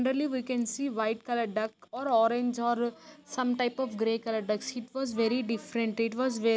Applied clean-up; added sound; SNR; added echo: none; none; none; none.